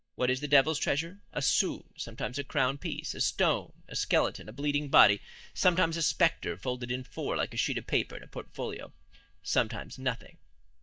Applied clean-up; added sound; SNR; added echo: neural mask model DeepFilterNet 3.